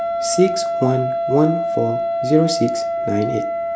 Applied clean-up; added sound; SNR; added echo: none; Wind instrument, woodwind instrument; 1 dB; none.